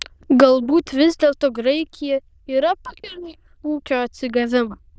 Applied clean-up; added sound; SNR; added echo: neural diffusion model UNIVERSE++.